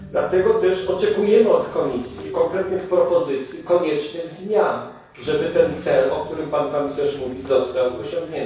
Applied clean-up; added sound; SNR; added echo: none; Train; 18 dB; reverberation time 0.6 s.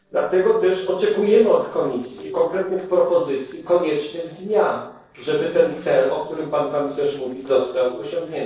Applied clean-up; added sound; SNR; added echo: neural separator model SepFormer DNS4.